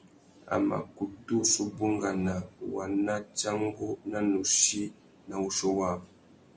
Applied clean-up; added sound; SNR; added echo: none; none; none; none.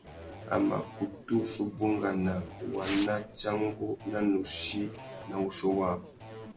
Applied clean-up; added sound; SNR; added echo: none; Tearing + Electric guitar / Bass guitar; 14 dB; none.